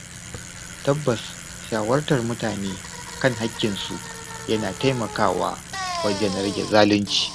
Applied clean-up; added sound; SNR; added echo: none; Bicycle; 8 dB; none.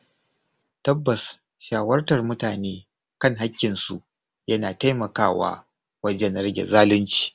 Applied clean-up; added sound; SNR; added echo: none; none; none; none.